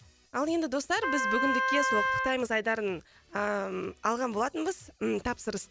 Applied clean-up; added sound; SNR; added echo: none; Wind instrument, woodwind instrument; -1 dB; none.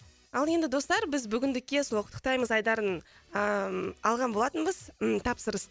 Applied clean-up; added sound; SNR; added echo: none; none; none; none.